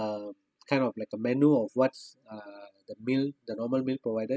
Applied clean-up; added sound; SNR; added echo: neural mask model Resemble Enhance denoiser.